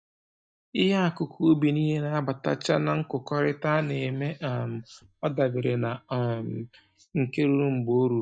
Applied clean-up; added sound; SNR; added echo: neural mask model DeepFilterNet 3.